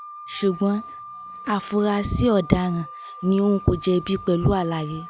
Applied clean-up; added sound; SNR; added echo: none; Wind instrument, woodwind instrument; 16 dB; none.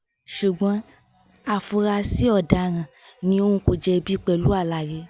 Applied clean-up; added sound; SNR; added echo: none; none; none; none.